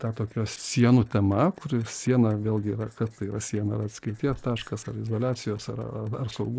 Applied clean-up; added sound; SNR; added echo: neural separator model SepFormer DNS4.